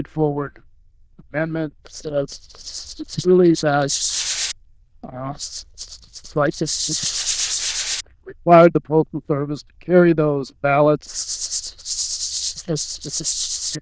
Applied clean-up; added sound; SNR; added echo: neural diffusion model UNIVERSE++.